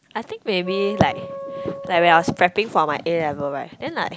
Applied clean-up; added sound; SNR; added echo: none; Wind instrument, woodwind instrument; 12 dB; none.